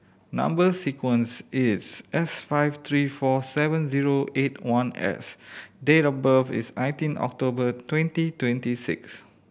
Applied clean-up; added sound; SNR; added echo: none; none; none; none.